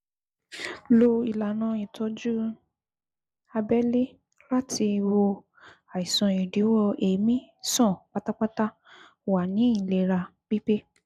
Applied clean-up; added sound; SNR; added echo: none; none; none; none.